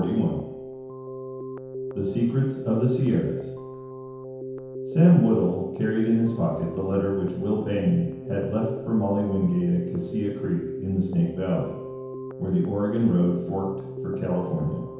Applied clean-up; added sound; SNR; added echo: none; Keyboard (musical); 10 dB; reverberation time 0.9 s.